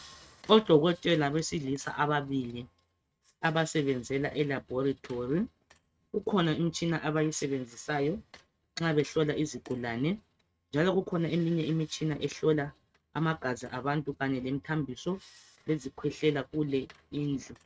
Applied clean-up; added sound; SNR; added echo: neural mask model RNNoise.